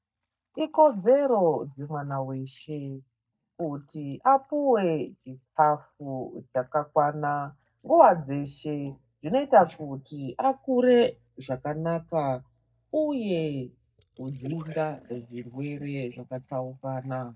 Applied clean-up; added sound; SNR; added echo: neural mask model DeepFilterNet 3.